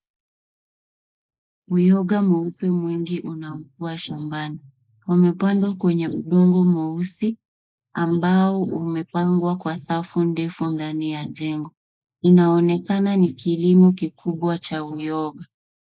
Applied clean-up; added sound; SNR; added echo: neural mask model Resemble Enhance denoiser.